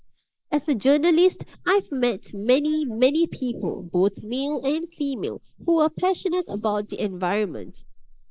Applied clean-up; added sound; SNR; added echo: neural mask model Resemble Enhance denoiser.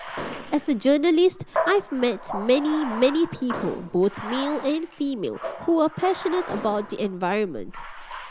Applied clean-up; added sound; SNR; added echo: none; Explosion + Bathtub (filling or washing); 10 dB; none.